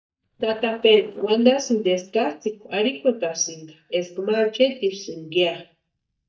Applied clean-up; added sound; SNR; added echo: neural mask model DeepFilterNet 3.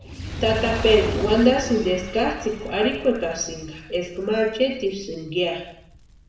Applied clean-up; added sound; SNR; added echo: none; Fire; 10 dB; reverberation time 0.7 s.